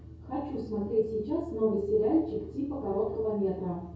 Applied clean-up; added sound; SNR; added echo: none; none; none; reverberation time 0.6 s.